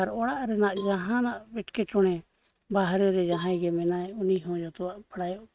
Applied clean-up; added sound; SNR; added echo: neural mask model RNNoise.